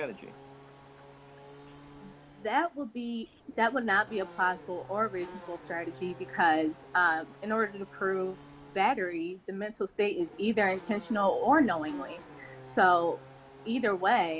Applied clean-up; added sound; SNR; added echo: none; Race car, auto racing / Accelerating, revving, vroom; 20 dB; none.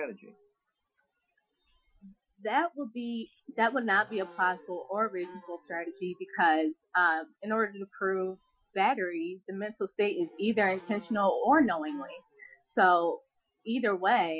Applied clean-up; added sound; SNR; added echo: classical method Wiener filter.